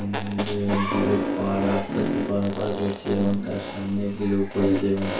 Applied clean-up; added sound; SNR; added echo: none; Fart; 5 dB; reverberation time 0.2 s.